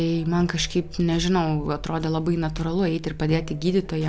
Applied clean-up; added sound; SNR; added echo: none; none; none; none.